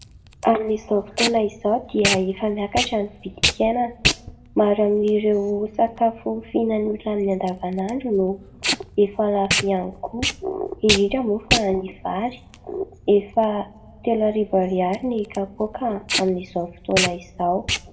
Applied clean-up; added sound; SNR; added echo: none; Packing tape, duct tape; 7 dB; reverberation time 0.7 s.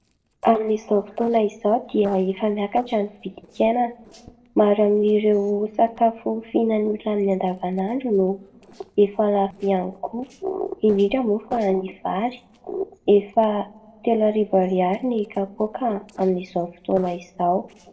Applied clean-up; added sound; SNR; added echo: neural separator model SepFormer DNS4.